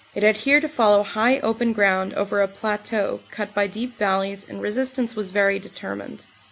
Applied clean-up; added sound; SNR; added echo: none; none; none; none.